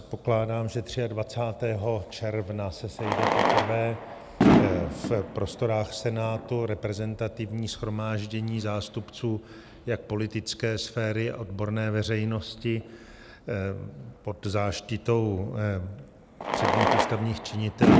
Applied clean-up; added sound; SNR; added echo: none; Fireworks; 1 dB; none.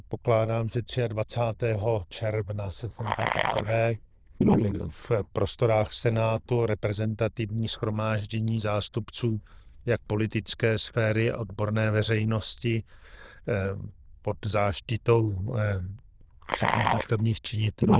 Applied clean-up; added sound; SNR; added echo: neural diffusion model UNIVERSE++.